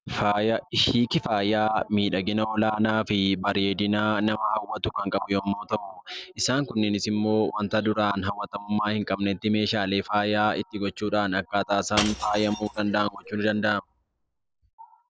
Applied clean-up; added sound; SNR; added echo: none; Shatter / Crushing; 11 dB; none.